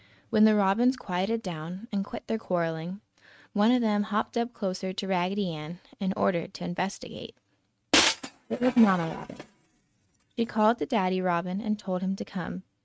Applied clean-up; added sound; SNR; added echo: neural mask model RNNoise.